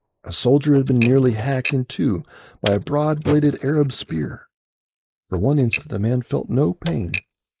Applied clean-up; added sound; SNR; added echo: neural mask model Resemble Enhance denoiser.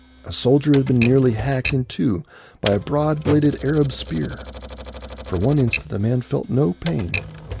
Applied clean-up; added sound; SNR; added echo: none; Typewriter; 11 dB; none.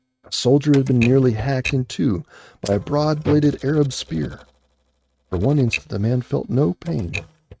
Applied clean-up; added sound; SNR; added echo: neural mask model RNNoise.